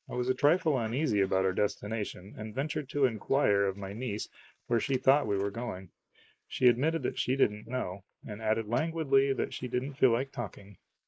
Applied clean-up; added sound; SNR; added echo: neural mask model Resemble Enhance denoiser.